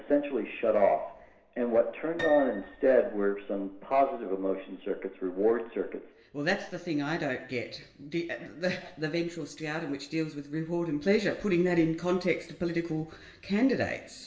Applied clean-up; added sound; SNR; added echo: none; Piano; 13 dB; reverberation time 0.9 s.